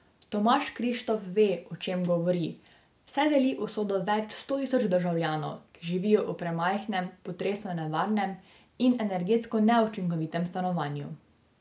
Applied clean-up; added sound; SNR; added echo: none; none; none; none.